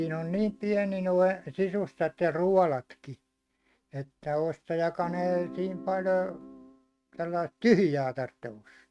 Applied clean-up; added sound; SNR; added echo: neural mask model RNNoise.